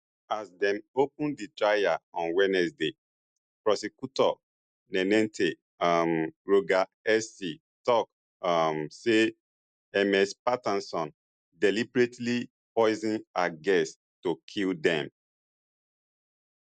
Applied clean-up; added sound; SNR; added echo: none; none; none; none.